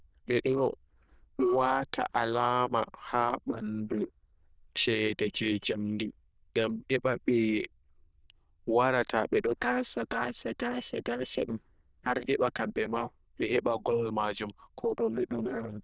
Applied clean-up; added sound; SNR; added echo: neural diffusion model UNIVERSE++.